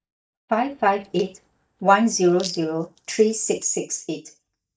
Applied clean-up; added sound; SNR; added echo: neural mask model DeepFilterNet 3.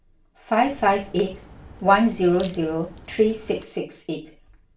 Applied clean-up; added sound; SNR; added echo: none; Crack; 17 dB; reverberation time 0.3 s.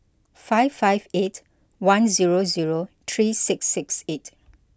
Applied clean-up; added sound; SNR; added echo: none; none; none; none.